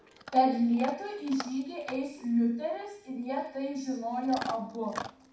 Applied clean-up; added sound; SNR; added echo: none; Chewing, mastication / Dog; 14 dB; reverberation time 0.6 s.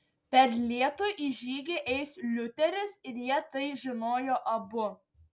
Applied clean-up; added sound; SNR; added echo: none; none; none; none.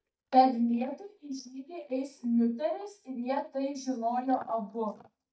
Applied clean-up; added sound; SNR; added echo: neural mask model DeepFilterNet 3.